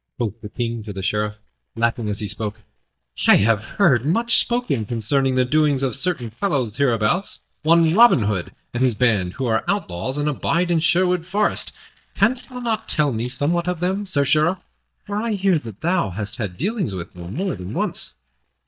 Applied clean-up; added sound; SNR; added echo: neural mask model DeepFilterNet 3.